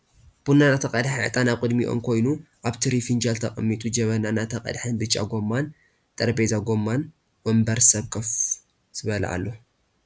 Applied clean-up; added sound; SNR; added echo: none; none; none; none.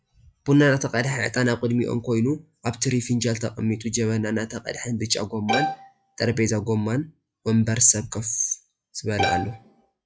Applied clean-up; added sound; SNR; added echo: classical method log-MMSE.